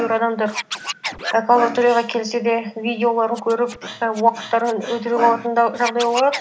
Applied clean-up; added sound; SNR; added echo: none; Scratching (performance technique); 11 dB; none.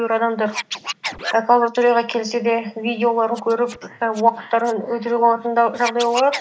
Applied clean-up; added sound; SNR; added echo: neural mask model Resemble Enhance denoiser.